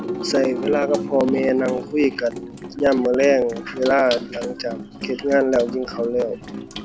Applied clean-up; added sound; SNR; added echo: none; Sink (filling or washing) / Water tap, faucet; 10 dB; none.